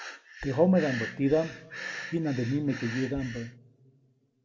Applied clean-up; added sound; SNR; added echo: none; Breathing; 12 dB; reverberation time 0.4 s.